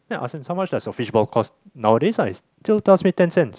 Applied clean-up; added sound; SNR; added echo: none; none; none; none.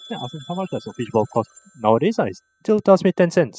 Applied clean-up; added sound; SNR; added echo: classical method spectral subtraction.